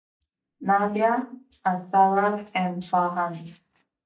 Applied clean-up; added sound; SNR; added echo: neural mask model DeepFilterNet 3.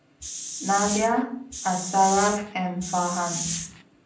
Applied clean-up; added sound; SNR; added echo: none; Hiss; 7 dB; reverberation time 0.6 s.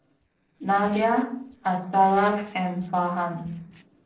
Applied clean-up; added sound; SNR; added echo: neural separator model SepFormer DNS4.